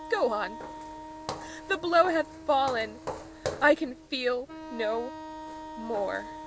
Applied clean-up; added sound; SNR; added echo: none; Wind instrument, woodwind instrument + Walk, footsteps; 11 dB; none.